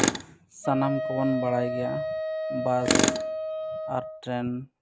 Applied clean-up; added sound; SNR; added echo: none; Wind instrument, woodwind instrument + Tools; -2 dB; none.